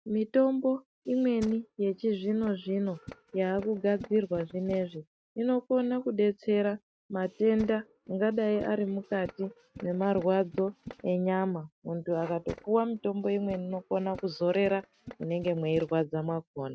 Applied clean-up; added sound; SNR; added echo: neural mask model RNNoise.